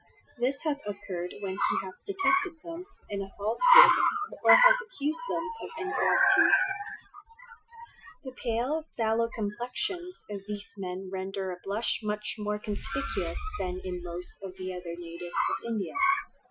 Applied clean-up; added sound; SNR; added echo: classical method Wiener filter.